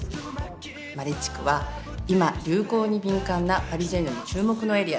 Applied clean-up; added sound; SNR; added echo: none; none; none; none.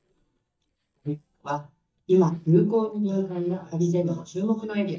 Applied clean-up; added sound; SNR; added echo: neural mask model DeepFilterNet 3.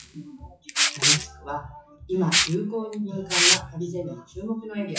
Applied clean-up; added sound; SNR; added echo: classical method WPE with log-MMSE.